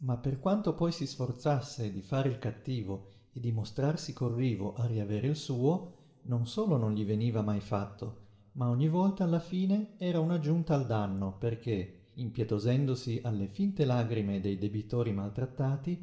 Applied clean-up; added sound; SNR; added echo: none; none; none; reverberation time 2.0 s.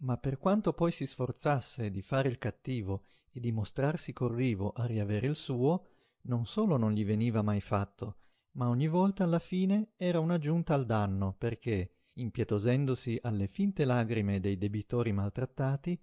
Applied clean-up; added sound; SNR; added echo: none; none; none; none.